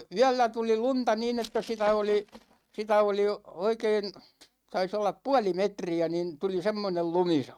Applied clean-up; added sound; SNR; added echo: neural mask model RNNoise.